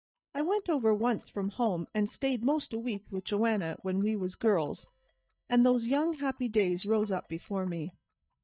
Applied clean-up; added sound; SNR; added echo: neural mask model DeepFilterNet 3.